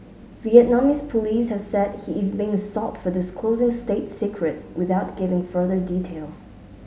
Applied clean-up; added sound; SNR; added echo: none; none; none; none.